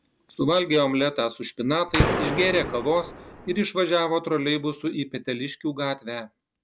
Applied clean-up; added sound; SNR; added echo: none; Gunshot, gunfire; 2 dB; none.